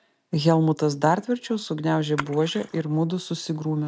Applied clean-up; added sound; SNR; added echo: none; Splash, splatter; 16 dB; none.